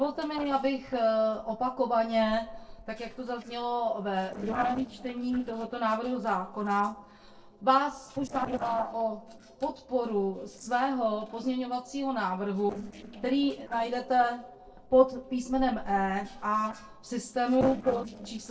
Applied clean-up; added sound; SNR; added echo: neural separator model SepFormer DNS4.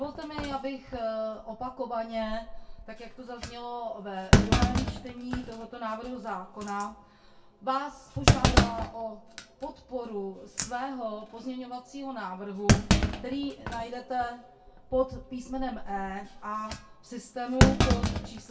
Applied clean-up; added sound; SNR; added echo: none; Thump, thud; -5 dB; reverberation time 0.2 s.